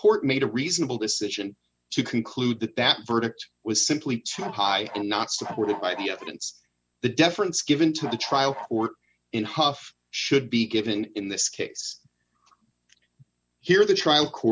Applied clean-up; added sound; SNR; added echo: none; Bird / Fowl; 12 dB; none.